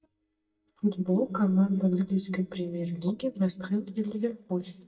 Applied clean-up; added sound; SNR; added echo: neural mask model DeepFilterNet 3.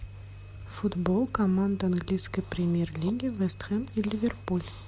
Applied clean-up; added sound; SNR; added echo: none; none; none; none.